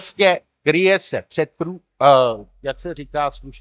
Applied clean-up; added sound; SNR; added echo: neural mask model DeepFilterNet 3.